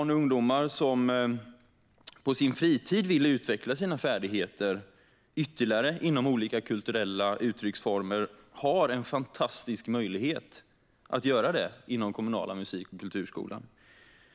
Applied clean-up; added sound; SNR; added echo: none; none; none; none.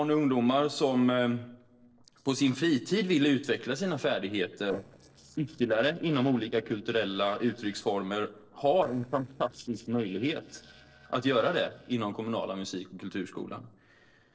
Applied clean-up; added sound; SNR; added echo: neural separator model SepFormer DNS4.